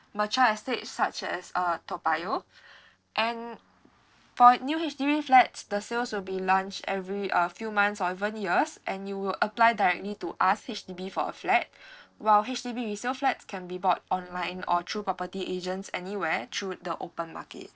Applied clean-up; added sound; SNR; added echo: neural separator model SepFormer DNS4.